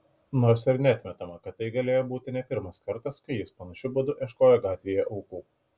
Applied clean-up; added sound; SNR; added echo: none; none; none; none.